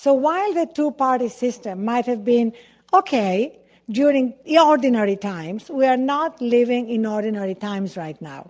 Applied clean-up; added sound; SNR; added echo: none; none; none; none.